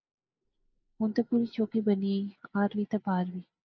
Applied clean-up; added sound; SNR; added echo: neural mask model Resemble Enhance denoiser.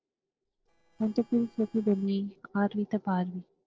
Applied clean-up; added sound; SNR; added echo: neural separator model SepFormer DNS4.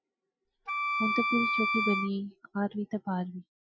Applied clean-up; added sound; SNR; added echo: classical method Wiener filter.